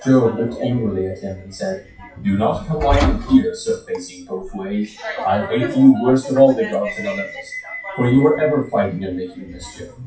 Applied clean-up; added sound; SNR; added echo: classical method WPE with log-MMSE.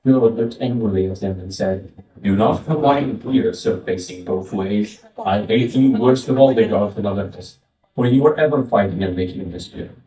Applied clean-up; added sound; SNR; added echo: neural mask model DeepFilterNet 3.